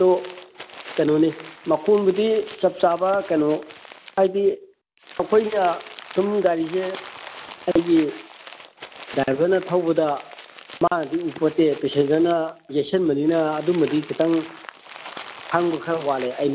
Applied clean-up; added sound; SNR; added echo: none; Crumpling, crinkling; 19 dB; none.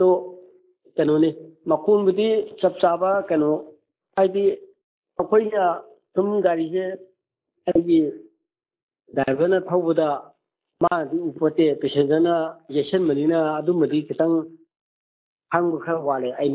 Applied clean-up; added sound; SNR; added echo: neural mask model Resemble Enhance denoiser.